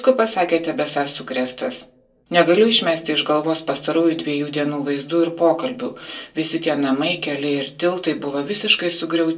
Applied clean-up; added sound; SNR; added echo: none; none; none; reverberation time 0.2 s.